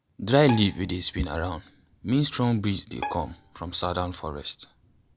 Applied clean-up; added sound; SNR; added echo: none; Bowed string instrument; 16 dB; none.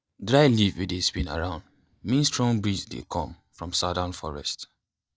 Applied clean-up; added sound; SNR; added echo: neural mask model DeepFilterNet 3.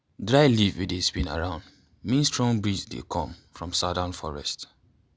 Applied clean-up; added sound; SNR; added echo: none; none; none; none.